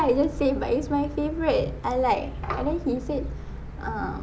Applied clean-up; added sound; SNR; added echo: none; Bird; 19 dB; none.